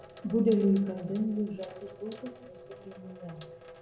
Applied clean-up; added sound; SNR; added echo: none; Sink (filling or washing); 17 dB; none.